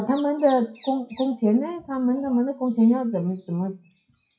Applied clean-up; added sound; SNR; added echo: classical method WPE with log-MMSE.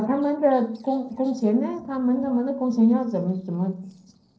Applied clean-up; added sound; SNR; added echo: neural separator model SepFormer DNS4.